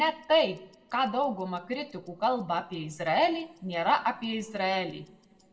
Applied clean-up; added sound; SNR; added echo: neural separator model SepFormer DNS4.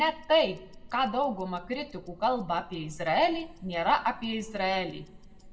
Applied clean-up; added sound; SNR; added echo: none; Tick-tock; 18 dB; reverberation time 0.8 s.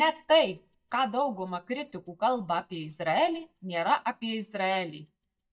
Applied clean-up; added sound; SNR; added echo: neural mask model DeepFilterNet 3.